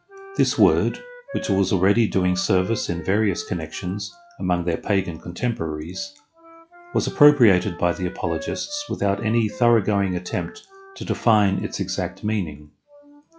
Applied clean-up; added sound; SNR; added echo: classical method log-MMSE.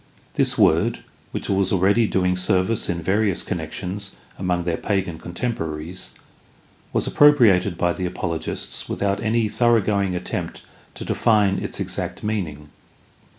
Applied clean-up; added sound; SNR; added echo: none; none; none; none.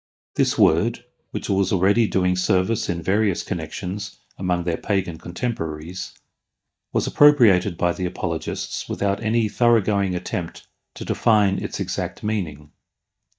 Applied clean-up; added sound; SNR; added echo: neural mask model DeepFilterNet 3.